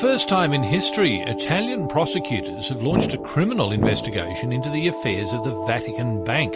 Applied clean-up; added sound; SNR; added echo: none; Brass instrument; 4 dB; none.